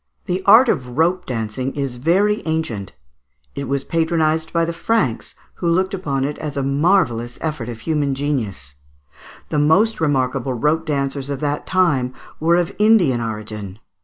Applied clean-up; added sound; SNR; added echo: none; none; none; none.